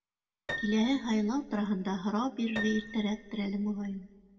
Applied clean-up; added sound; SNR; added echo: none; Piano; 12 dB; reverberation time 1.0 s.